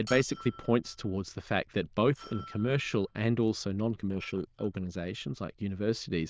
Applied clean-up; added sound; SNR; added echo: neural diffusion model UNIVERSE++.